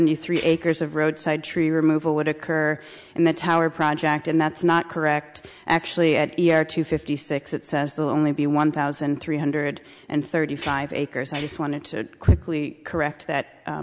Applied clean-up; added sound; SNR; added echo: none; Tools; 14 dB; none.